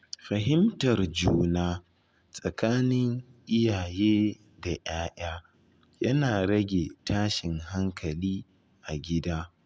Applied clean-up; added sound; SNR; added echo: none; none; none; none.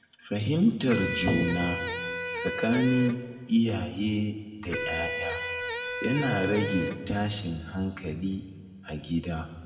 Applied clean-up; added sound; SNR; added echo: none; Electric guitar; 5 dB; reverberation time 1.5 s.